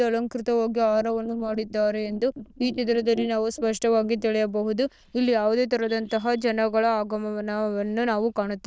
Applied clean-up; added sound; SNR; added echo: neural diffusion model UNIVERSE++.